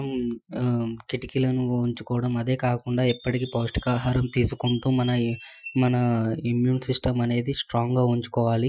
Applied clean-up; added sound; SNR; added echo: classical method Wiener filter.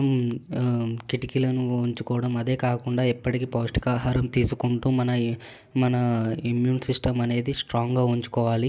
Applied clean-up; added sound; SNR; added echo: none; none; none; none.